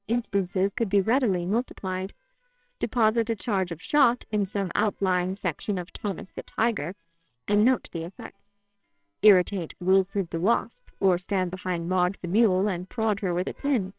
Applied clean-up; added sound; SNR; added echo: neural separator model SepFormer WHAMR!.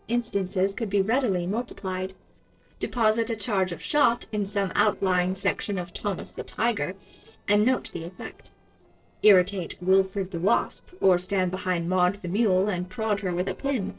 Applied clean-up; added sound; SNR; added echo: neural separator model SepFormer DNS4.